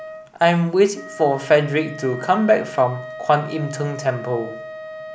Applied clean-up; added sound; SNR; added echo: none; Wind instrument, woodwind instrument; 15 dB; none.